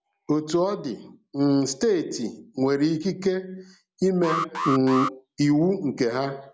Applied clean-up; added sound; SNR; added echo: none; Alarm; 6 dB; none.